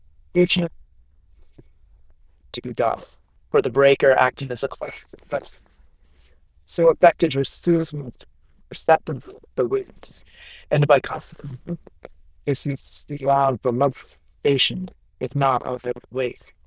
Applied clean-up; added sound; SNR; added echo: neural diffusion model UNIVERSE++.